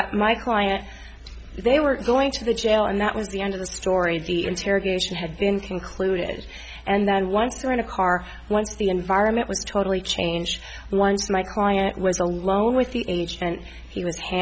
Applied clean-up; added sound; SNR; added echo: none; none; none; none.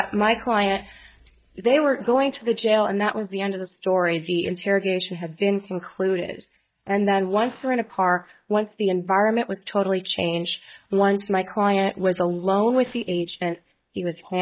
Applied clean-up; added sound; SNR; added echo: neural mask model DeepFilterNet 3.